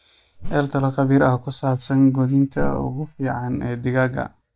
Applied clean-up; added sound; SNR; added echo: neural mask model DeepFilterNet 3.